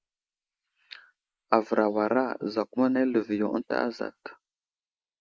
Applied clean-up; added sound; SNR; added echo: neural mask model Resemble Enhance denoiser.